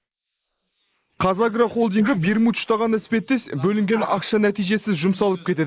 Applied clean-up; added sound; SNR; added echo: neural mask model Resemble Enhance denoiser.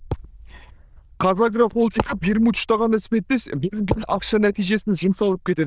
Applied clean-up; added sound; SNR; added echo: neural diffusion model UNIVERSE++.